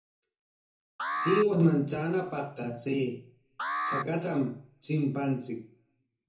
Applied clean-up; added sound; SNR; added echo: none; Alarm; 6 dB; reverberation time 0.6 s.